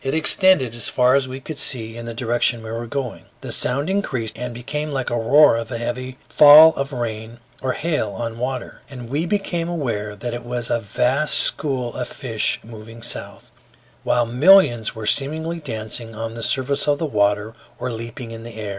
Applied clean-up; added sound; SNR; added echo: none; none; none; none.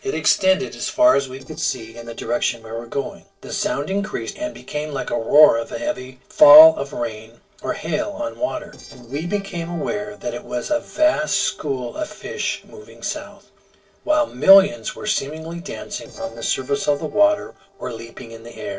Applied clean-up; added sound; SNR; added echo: neural separator model SepFormer DNS4.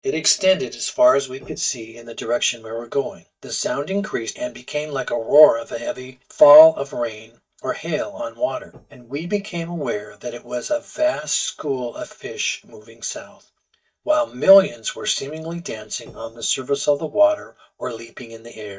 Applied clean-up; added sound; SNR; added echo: neural mask model DeepFilterNet 3.